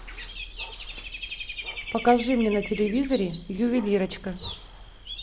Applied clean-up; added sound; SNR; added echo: none; Bird / Dog; 10 dB; none.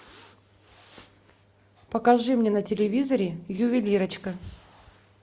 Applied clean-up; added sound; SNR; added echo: none; none; none; none.